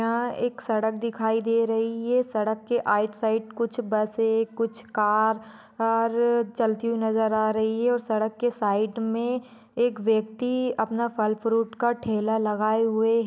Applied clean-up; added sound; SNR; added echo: none; none; none; none.